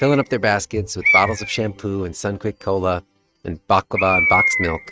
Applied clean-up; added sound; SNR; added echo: neural mask model RNNoise.